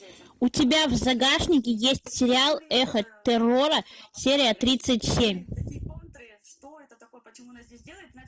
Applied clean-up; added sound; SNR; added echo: none; none; none; none.